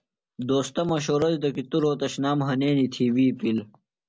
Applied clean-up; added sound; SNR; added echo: none; none; none; none.